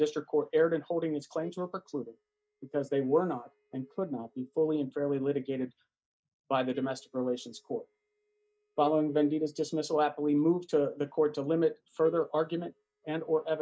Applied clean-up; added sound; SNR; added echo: neural mask model DeepFilterNet 3.